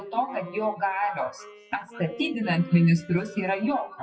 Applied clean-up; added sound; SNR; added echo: classical method WPE with log-MMSE.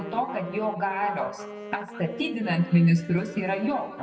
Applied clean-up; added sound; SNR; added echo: none; Wind instrument, woodwind instrument; 15 dB; reverberation time 1.6 s.